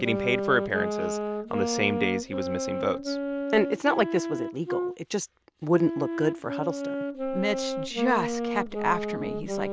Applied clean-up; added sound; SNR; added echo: none; Wind instrument, woodwind instrument; 2 dB; none.